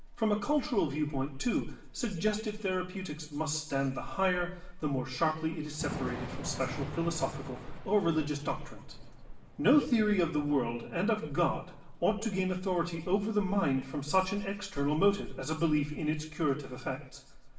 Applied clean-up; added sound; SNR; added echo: none; Thunder / Rain; 11 dB; reverberation time 0.7 s.